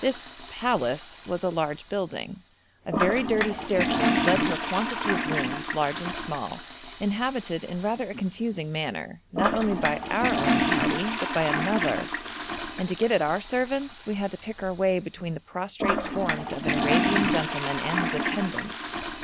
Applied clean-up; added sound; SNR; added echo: none; Toilet flush; 1 dB; none.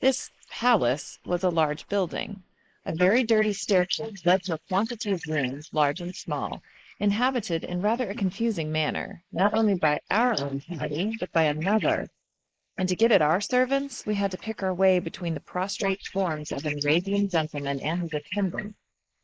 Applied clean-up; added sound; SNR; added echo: neural mask model Resemble Enhance denoiser.